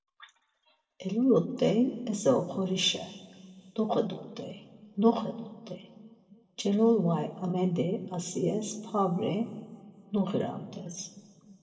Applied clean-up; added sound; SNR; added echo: none; none; none; reverberation time 1.8 s.